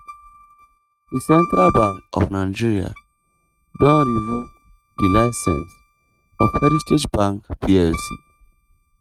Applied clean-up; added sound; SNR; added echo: neural mask model RNNoise.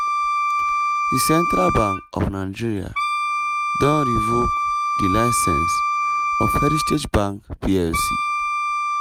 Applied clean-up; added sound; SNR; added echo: none; Wind instrument, woodwind instrument; -2 dB; none.